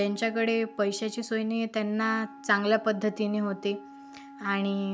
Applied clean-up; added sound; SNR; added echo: none; Wind instrument, woodwind instrument; 19 dB; none.